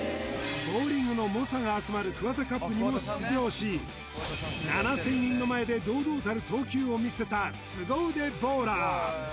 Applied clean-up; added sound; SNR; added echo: none; none; none; none.